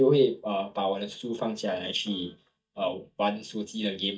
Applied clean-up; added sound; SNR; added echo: neural mask model DeepFilterNet 3.